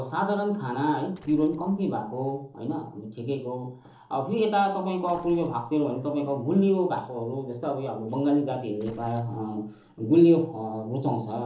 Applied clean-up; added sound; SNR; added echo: neural separator model SepFormer DNS4.